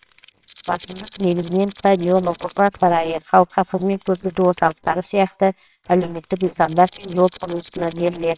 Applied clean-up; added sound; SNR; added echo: neural separator model SepFormer WHAMR!.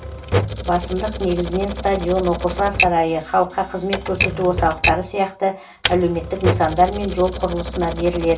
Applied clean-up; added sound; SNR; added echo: none; Typewriter; 5 dB; reverberation time 0.2 s.